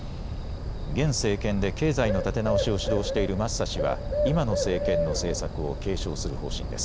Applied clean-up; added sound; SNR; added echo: none; Bird; 1 dB; none.